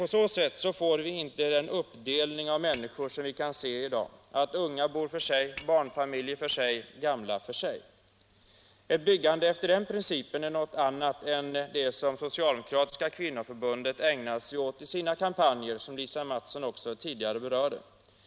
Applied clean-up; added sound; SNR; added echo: none; Shatter; 16 dB; none.